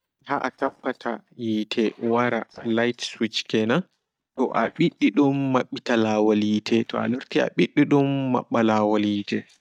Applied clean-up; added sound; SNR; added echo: neural mask model DeepFilterNet 3.